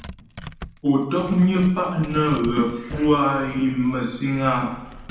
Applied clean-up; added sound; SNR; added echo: none; Tearing; 17 dB; reverberation time 0.9 s.